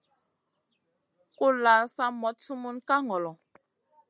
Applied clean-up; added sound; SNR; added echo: none; none; none; none.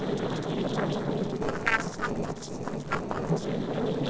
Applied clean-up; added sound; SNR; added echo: neural separator model SepFormer DNS4.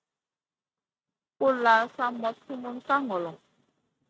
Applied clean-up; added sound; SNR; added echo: neural mask model RNNoise.